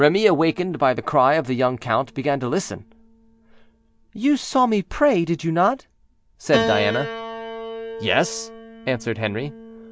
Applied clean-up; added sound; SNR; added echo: none; Piano; 12 dB; none.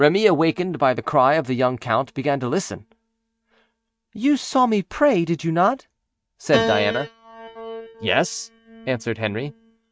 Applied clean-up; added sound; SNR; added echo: neural mask model RNNoise.